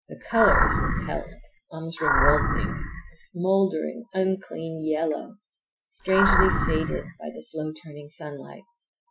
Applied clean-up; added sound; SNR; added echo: classical method Wiener filter.